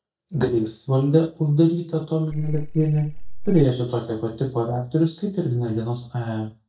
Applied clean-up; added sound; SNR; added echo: neural mask model DeepFilterNet 3.